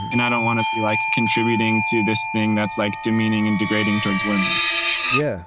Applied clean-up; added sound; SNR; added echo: none; Doorbell + Screech; 1 dB; none.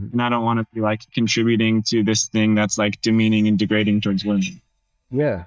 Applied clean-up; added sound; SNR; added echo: neural mask model DeepFilterNet 3.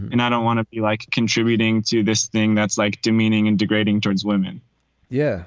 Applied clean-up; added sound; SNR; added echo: none; none; none; none.